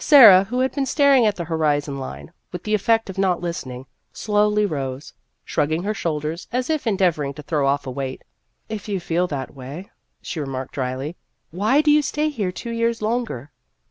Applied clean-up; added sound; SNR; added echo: none; none; none; none.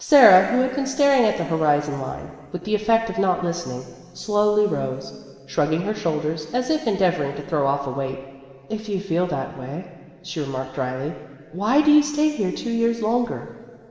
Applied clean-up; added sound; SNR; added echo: none; none; none; reverberation time 2.8 s.